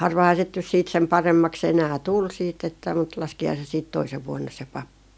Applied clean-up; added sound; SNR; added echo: none; none; none; none.